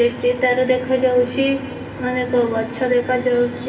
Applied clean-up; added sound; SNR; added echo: none; Cricket; 18 dB; reverberation time 2.1 s.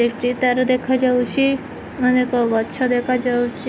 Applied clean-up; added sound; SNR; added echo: none; none; none; none.